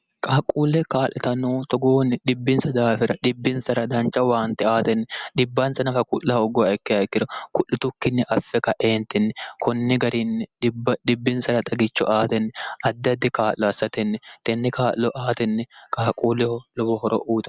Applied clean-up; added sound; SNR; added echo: none; none; none; none.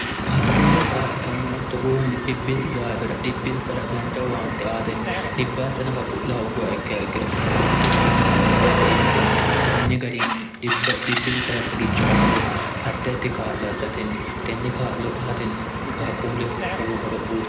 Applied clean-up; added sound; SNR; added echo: none; Engine; -4 dB; reverberation time 0.7 s.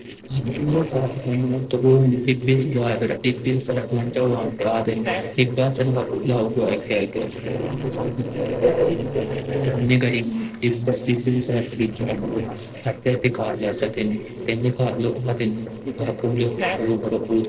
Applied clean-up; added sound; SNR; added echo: neural separator model SepFormer DNS4.